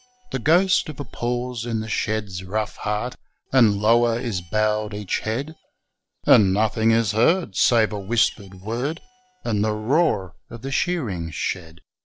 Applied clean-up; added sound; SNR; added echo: neural separator model SepFormer DNS4.